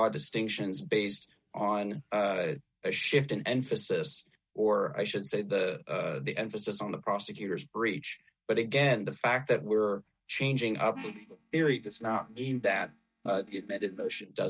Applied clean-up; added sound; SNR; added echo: neural mask model DeepFilterNet 3.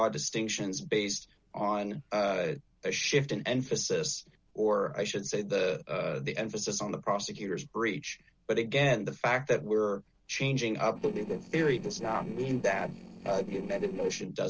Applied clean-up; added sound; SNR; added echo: neural separator model SepFormer DNS4.